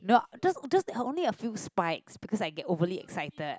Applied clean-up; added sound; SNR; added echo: none; none; none; none.